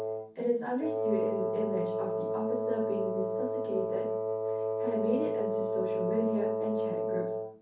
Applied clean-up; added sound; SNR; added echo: none; Wind instrument, woodwind instrument; -3 dB; reverberation time 0.6 s.